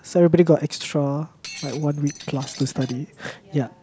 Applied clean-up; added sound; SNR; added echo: none; Shatter; 17 dB; none.